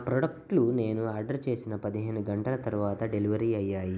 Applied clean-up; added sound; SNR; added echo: none; none; none; none.